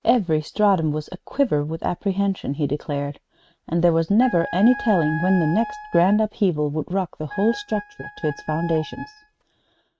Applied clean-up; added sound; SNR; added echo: neural mask model RNNoise.